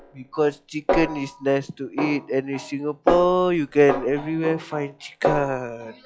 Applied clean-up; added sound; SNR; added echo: classical method log-MMSE.